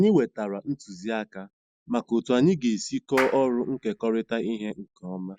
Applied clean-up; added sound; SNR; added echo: none; Clapping; 10 dB; none.